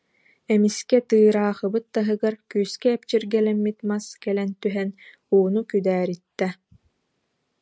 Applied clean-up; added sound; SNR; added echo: none; none; none; none.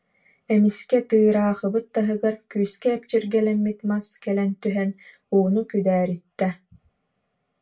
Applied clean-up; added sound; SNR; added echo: none; none; none; reverberation time 0.2 s.